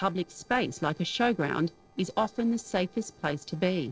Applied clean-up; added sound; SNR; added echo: neural separator model SepFormer DNS4.